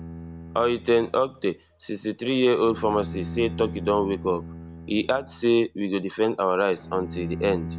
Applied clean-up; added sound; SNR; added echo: none; Bowed string instrument; 13 dB; none.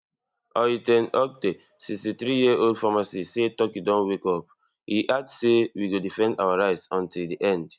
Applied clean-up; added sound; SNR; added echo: none; none; none; none.